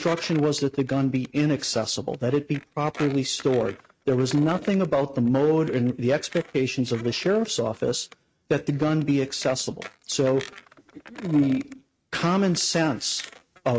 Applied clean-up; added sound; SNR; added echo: neural mask model RNNoise.